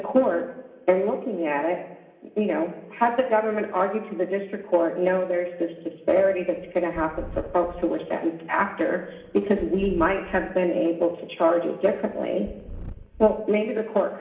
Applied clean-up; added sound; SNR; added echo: none; Purr; 17 dB; reverberation time 1.2 s.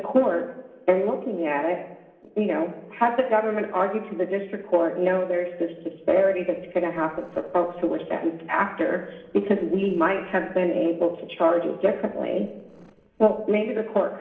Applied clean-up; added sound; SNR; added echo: neural separator model SepFormer DNS4.